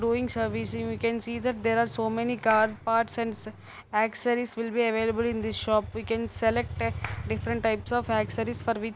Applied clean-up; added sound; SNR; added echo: none; Motorcycle + Clapping; 12 dB; none.